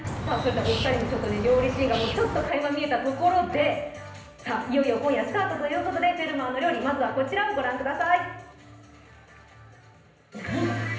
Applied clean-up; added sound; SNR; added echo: none; Bird; 4 dB; reverberation time 0.8 s.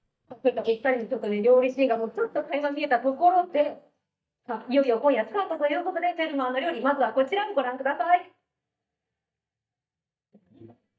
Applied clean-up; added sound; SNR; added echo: neural mask model DeepFilterNet 3.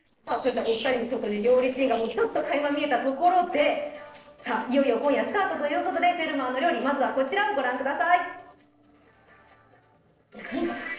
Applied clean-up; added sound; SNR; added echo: neural separator model SepFormer DNS4.